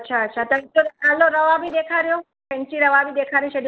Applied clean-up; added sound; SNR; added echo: neural separator model SepFormer DNS4.